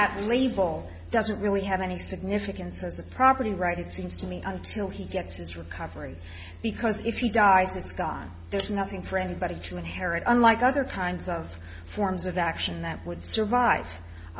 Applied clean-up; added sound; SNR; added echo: none; none; none; none.